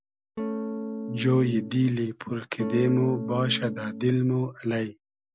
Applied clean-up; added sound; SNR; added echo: none; Electric guitar / Strum; 7 dB; none.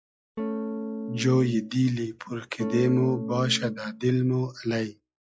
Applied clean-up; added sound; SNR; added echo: classical method log-MMSE.